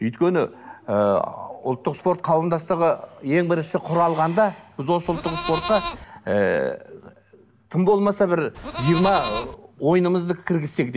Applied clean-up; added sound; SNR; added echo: none; Livestock, farm animals, working animals; 6 dB; none.